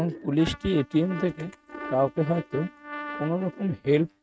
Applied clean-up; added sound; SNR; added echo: neural mask model RNNoise.